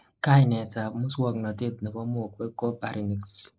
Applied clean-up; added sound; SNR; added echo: neural mask model Resemble Enhance denoiser.